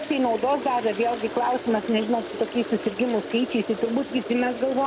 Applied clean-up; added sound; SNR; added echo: none; Toilet flush; 10 dB; none.